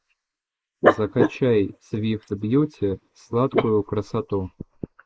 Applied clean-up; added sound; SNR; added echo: neural mask model Resemble Enhance denoiser.